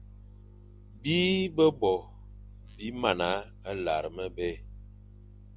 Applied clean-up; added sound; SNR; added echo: none; none; none; none.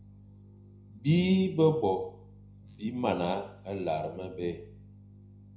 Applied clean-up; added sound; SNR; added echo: none; none; none; reverberation time 0.4 s.